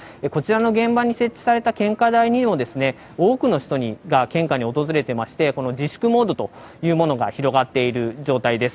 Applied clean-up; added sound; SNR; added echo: none; none; none; none.